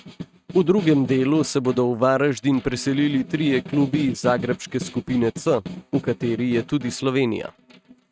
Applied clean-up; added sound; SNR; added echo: neural mask model RNNoise.